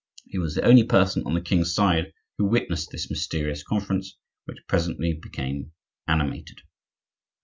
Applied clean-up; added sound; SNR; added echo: none; none; none; none.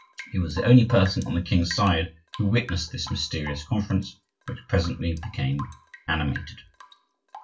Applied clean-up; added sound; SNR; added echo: none; Drip / Rain; 19 dB; reverberation time 0.2 s.